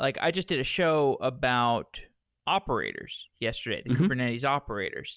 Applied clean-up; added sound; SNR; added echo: none; none; none; none.